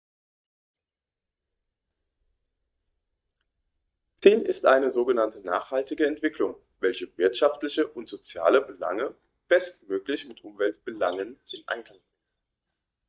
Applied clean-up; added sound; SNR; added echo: neural mask model DeepFilterNet 3.